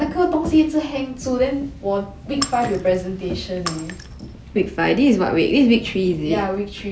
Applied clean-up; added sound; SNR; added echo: none; Shatter; 14 dB; none.